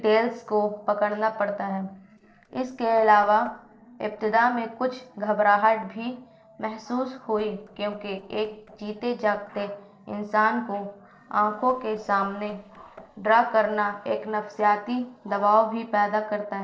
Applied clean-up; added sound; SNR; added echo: neural separator model SepFormer DNS4.